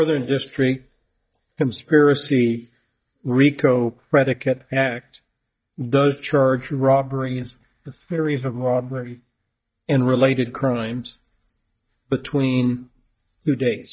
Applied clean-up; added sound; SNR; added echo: neural mask model DeepFilterNet 3.